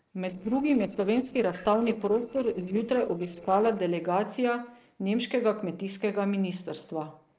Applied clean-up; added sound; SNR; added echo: neural separator model SepFormer DNS4.